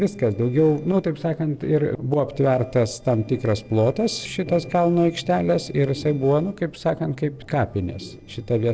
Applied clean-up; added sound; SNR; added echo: neural separator model SepFormer DNS4.